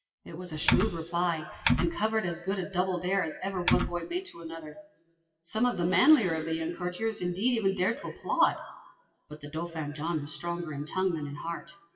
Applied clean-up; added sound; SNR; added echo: classical method WPE with log-MMSE.